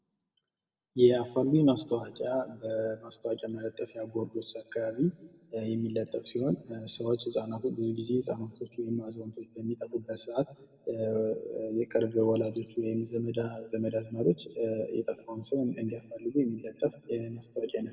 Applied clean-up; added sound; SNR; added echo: none; none; none; reverberation time 1.2 s.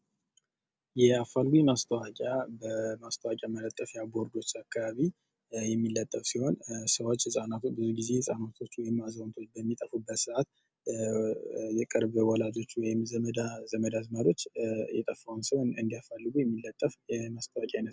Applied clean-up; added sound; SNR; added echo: none; none; none; none.